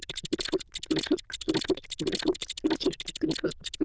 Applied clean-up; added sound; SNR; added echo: neural diffusion model UNIVERSE++.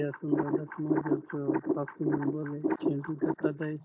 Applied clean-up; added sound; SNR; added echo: neural mask model Resemble Enhance denoiser.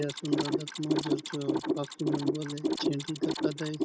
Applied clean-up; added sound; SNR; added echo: neural mask model RNNoise.